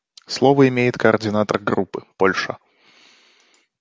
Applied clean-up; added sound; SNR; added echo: none; none; none; none.